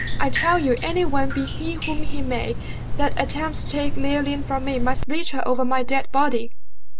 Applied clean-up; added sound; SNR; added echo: none; Drip; -4 dB; none.